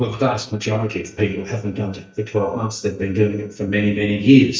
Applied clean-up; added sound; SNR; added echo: neural mask model DeepFilterNet 3.